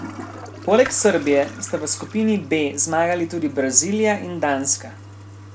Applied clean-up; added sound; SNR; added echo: none; Toilet flush; 16 dB; none.